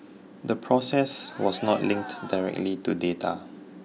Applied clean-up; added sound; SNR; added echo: none; Cheering; 14 dB; none.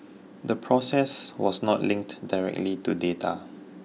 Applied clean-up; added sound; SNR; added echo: none; none; none; none.